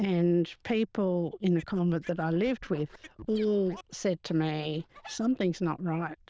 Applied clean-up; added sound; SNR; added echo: neural diffusion model UNIVERSE++.